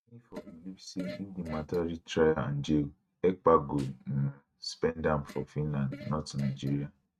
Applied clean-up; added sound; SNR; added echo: neural mask model RNNoise.